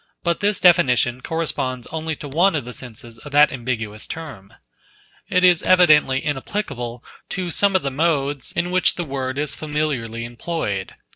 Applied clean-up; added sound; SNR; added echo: neural separator model SepFormer DNS4.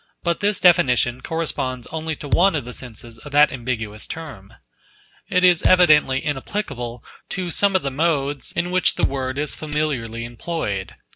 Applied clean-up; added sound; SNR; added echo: none; Thump, thud + Tambourine; 4 dB; none.